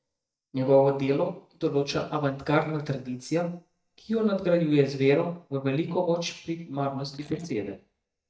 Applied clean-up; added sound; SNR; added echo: neural mask model DeepFilterNet 3.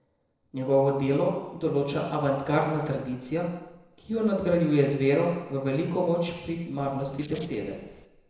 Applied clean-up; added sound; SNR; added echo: neural separator model SepFormer DNS4.